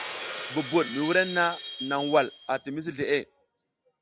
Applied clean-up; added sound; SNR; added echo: none; Shatter; 9 dB; none.